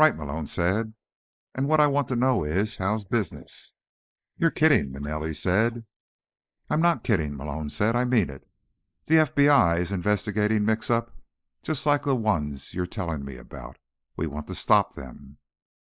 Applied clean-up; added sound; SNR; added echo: neural mask model Resemble Enhance denoiser.